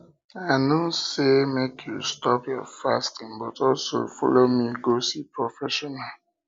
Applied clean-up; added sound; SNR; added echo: none; none; none; none.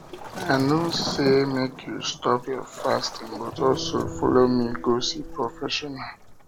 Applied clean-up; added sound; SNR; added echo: none; Electric guitar + Waves, surf; 10 dB; none.